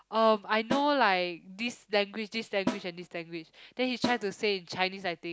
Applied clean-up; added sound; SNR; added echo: none; Snare drum; 9 dB; none.